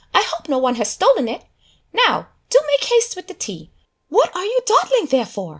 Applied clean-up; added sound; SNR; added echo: none; none; none; none.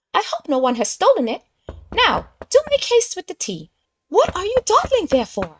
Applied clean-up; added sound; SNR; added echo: neural mask model RNNoise.